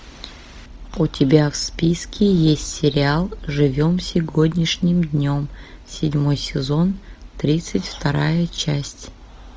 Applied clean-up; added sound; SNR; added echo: none; none; none; none.